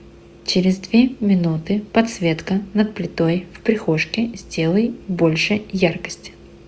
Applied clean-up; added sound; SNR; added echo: none; none; none; none.